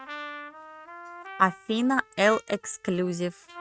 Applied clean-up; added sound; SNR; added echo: neural mask model RNNoise.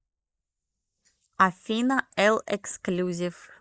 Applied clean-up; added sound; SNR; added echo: neural mask model Resemble Enhance denoiser.